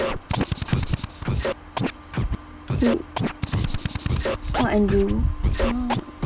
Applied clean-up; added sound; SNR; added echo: none; Drill + Scratching (performance technique); -1 dB; none.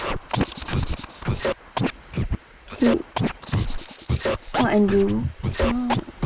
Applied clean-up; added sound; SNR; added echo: neural mask model Resemble Enhance denoiser.